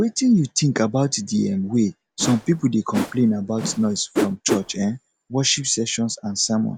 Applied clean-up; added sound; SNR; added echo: none; Whoosh, swoosh, swish; 7 dB; none.